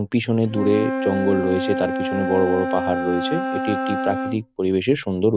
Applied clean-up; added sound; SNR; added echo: none; Wind instrument, woodwind instrument; 4 dB; none.